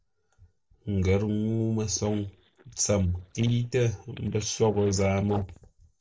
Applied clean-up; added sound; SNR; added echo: neural separator model SepFormer DNS4.